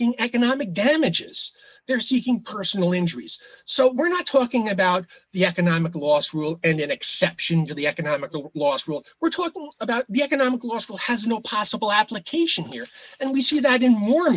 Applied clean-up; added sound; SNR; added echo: neural mask model Resemble Enhance denoiser.